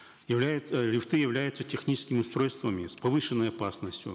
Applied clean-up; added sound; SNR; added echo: none; none; none; none.